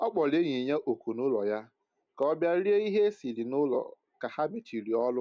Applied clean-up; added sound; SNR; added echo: none; none; none; none.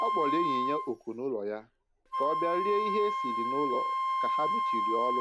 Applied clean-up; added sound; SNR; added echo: none; Wind instrument, woodwind instrument; -3 dB; none.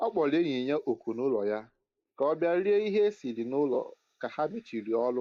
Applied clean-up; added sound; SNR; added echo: neural mask model Resemble Enhance denoiser.